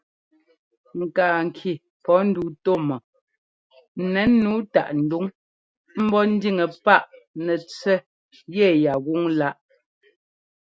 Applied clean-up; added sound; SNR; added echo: none; none; none; none.